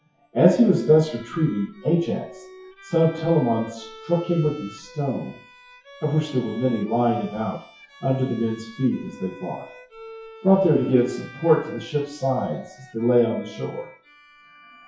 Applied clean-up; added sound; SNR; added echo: classical method WPE with log-MMSE.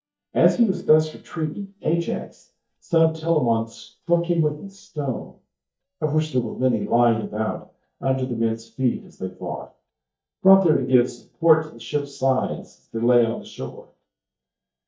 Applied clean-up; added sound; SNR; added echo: neural mask model DeepFilterNet 3.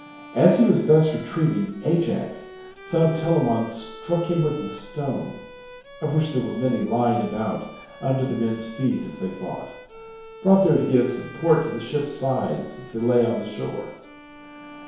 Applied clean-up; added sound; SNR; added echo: none; Bowed string instrument; 18 dB; reverberation time 1.0 s.